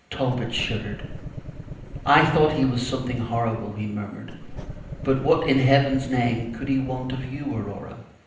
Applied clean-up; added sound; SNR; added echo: none; Engine starting / Car; 12 dB; reverberation time 0.8 s.